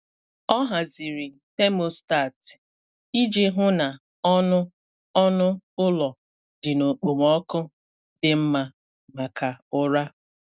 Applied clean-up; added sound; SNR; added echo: none; none; none; none.